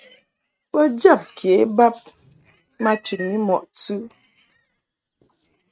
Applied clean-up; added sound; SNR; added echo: neural mask model RNNoise.